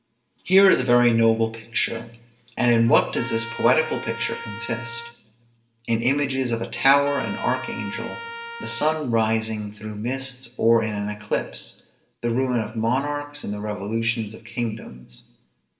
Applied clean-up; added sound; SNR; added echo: none; Trumpet; 13 dB; reverberation time 0.7 s.